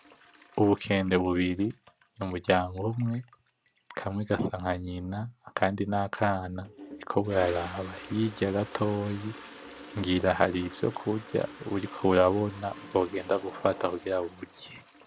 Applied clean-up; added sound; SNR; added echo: none; Toilet flush; 18 dB; none.